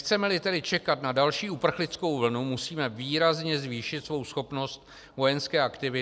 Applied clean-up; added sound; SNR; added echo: none; none; none; none.